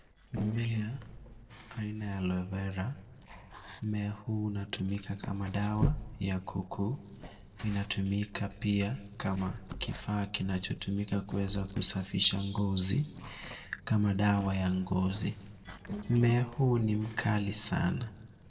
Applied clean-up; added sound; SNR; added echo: neural separator model SepFormer DNS4.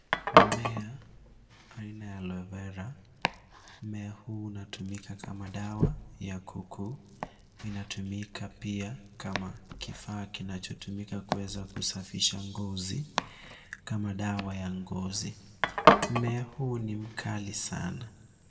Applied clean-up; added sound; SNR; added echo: none; Domestic sounds, home sounds; -3 dB; reverberation time 1.3 s.